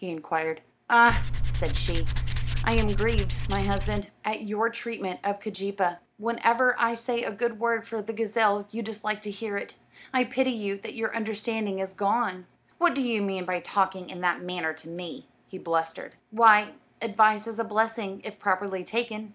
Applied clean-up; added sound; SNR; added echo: none; Tools; -3 dB; none.